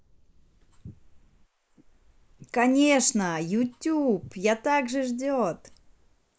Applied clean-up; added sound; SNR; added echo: neural mask model Resemble Enhance denoiser.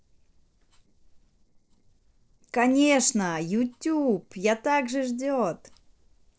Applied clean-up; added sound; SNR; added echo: neural separator model SepFormer DNS4.